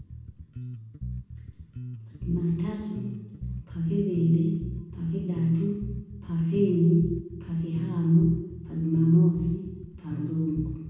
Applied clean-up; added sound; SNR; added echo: none; Bass guitar; 11 dB; reverberation time 1.1 s.